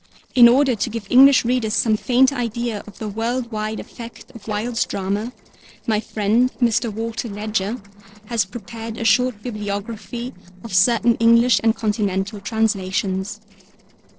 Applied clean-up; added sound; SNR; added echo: neural separator model SepFormer DNS4.